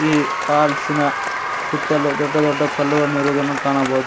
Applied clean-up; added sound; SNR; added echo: none; Applause; 4 dB; none.